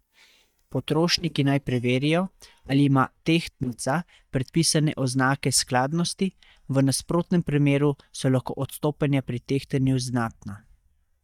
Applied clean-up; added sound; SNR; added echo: neural mask model DeepFilterNet 3.